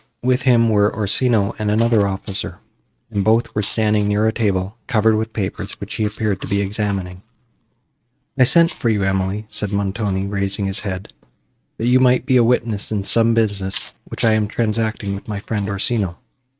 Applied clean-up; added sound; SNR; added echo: neural mask model RNNoise.